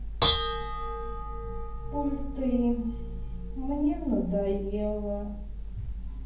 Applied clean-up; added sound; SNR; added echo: none; Dishes, pots, and pans / Bell; -1 dB; reverberation time 0.9 s.